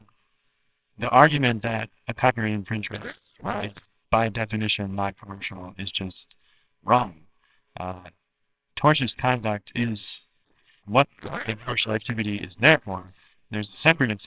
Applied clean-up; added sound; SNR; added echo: neural separator model SepFormer WHAMR!.